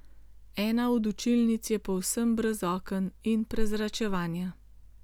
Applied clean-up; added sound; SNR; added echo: none; none; none; none.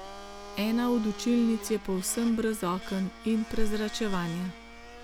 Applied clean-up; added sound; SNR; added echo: none; Domestic sounds, home sounds; 15 dB; none.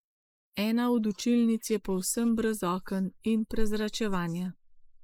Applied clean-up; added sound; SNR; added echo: neural mask model Resemble Enhance denoiser.